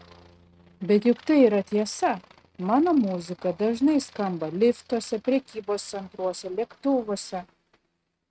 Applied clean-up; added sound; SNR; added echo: neural mask model RNNoise.